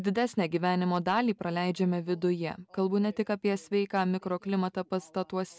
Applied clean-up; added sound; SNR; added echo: none; none; none; none.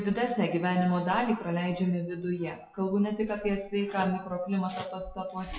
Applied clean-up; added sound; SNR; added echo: classical method WPE with log-MMSE.